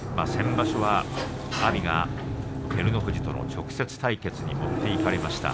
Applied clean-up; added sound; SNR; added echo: none; Sliding door; 0 dB; none.